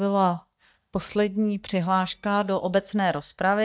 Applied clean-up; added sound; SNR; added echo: neural mask model DeepFilterNet 3.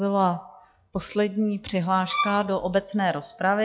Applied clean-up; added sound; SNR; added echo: classical method log-MMSE.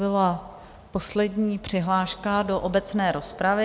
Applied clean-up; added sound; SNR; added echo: none; none; none; none.